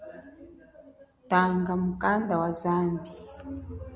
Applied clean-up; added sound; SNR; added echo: none; none; none; none.